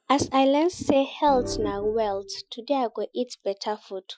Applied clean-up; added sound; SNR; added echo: classical method Wiener filter.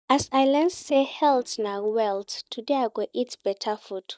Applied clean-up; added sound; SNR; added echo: neural mask model DeepFilterNet 3.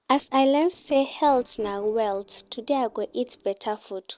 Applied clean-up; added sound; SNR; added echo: neural separator model SepFormer DNS4.